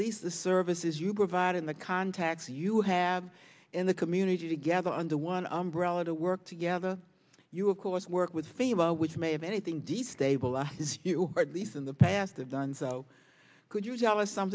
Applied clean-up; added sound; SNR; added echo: none; none; none; none.